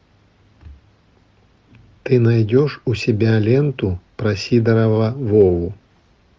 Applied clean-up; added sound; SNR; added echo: none; none; none; none.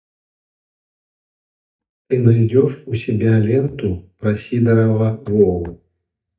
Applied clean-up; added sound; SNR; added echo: neural mask model DeepFilterNet 3.